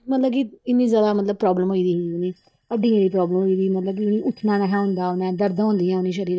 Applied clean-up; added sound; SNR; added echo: neural mask model DeepFilterNet 3.